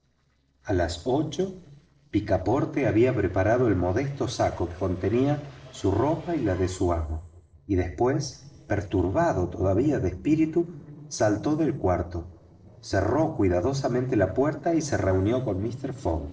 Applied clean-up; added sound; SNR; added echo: neural separator model SepFormer DNS4.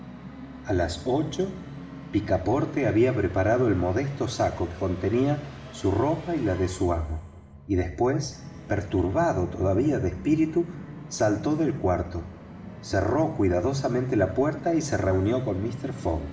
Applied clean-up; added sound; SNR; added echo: none; Musical instrument; 15 dB; reverberation time 1.5 s.